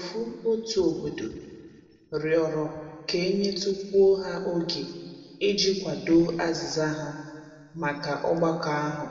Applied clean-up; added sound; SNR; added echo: none; none; none; reverberation time 1.9 s.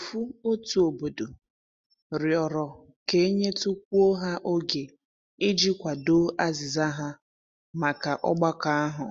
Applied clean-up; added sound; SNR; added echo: none; none; none; none.